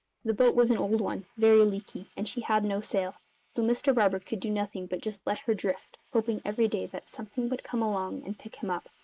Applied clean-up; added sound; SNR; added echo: neural mask model Resemble Enhance denoiser.